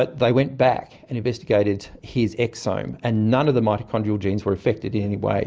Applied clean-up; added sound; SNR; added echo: none; none; none; none.